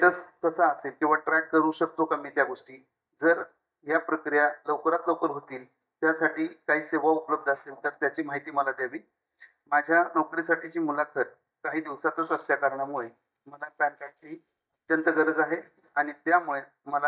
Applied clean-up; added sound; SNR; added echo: neural mask model DeepFilterNet 3.